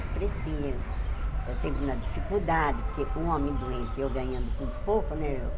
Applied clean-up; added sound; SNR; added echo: none; Insect; -2 dB; none.